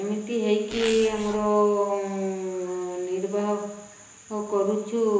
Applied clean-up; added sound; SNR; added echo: none; Zipper (clothing); 11 dB; reverberation time 1.0 s.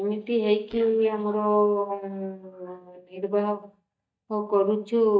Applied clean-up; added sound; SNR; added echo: neural mask model DeepFilterNet 3.